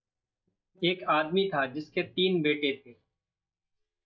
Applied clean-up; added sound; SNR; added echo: neural mask model DeepFilterNet 3.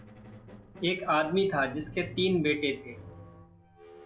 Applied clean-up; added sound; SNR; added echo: none; Squeak; 16 dB; none.